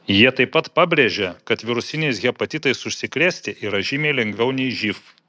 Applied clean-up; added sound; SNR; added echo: none; none; none; none.